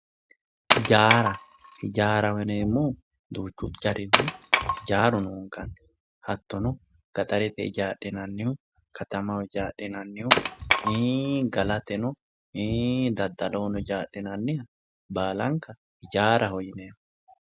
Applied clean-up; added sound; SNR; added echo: none; Wood; -1 dB; none.